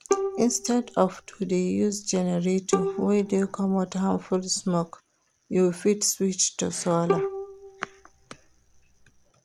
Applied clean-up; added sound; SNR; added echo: none; Bowed string instrument; 7 dB; none.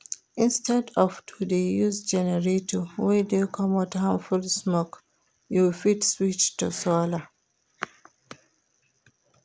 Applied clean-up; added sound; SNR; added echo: none; none; none; none.